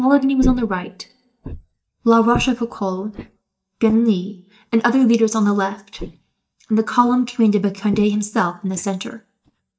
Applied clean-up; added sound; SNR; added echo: neural mask model DeepFilterNet 3.